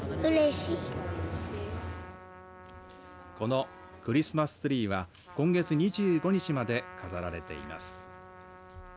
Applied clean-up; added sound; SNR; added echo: none; Trumpet; 17 dB; none.